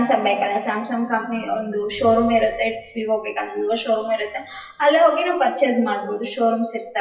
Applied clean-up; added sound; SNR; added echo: classical method WPE with log-MMSE.